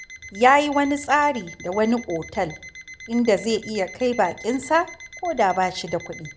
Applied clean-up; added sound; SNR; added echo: none; Alarm; 18 dB; none.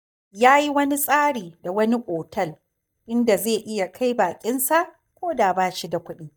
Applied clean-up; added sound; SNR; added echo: neural mask model DeepFilterNet 3.